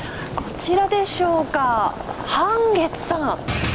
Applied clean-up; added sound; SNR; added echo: none; Boiling; 11 dB; none.